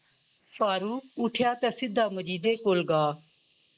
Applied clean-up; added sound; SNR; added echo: neural mask model Resemble Enhance denoiser.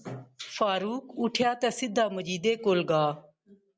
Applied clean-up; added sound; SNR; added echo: none; none; none; none.